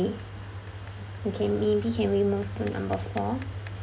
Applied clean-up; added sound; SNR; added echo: none; none; none; none.